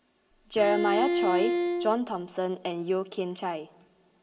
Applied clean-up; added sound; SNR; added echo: none; Bowed string instrument; -1 dB; reverberation time 0.4 s.